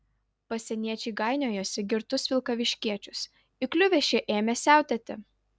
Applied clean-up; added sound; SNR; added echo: none; none; none; none.